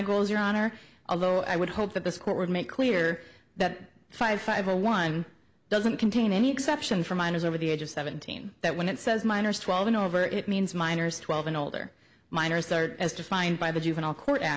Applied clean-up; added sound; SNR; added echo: none; none; none; none.